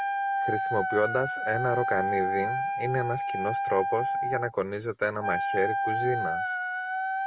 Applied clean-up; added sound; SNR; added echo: none; Wind instrument, woodwind instrument; -1 dB; none.